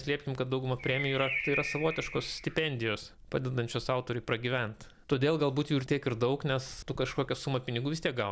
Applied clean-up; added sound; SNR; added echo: none; Bird; 5 dB; none.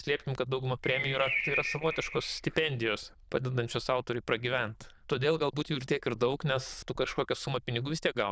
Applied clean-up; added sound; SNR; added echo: neural diffusion model UNIVERSE++.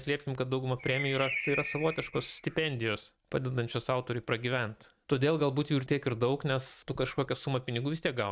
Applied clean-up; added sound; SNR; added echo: neural mask model RNNoise.